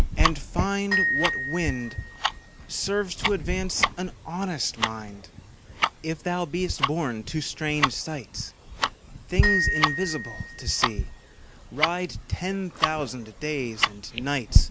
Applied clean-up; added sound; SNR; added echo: none; Glockenspiel + Tick-tock; -3 dB; none.